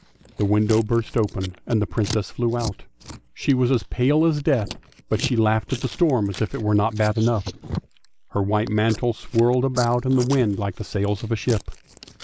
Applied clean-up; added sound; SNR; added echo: neural mask model Resemble Enhance denoiser.